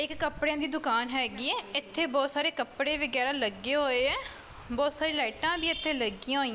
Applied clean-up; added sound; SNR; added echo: none; none; none; none.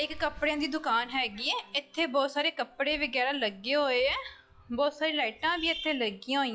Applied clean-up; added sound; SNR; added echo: classical method log-MMSE.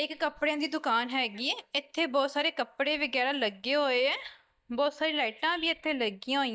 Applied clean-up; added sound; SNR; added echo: neural mask model DeepFilterNet 3.